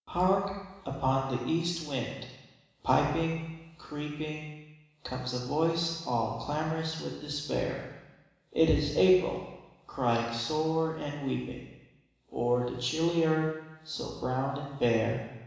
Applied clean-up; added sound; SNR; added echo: none; none; none; reverberation time 1.0 s.